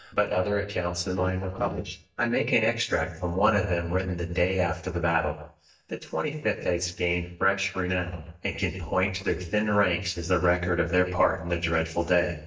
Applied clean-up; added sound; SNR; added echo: neural mask model DeepFilterNet 3.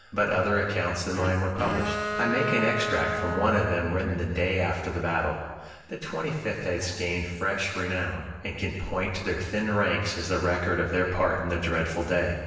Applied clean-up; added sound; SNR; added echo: none; Bowed string instrument; 5 dB; reverberation time 1.3 s.